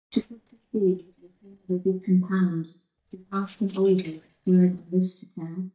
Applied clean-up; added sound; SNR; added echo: neural mask model DeepFilterNet 3.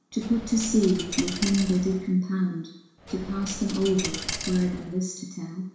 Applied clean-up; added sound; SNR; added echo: none; Coin (dropping); 9 dB; reverberation time 0.7 s.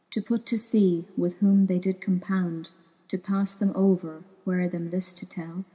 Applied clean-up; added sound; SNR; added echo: none; none; none; none.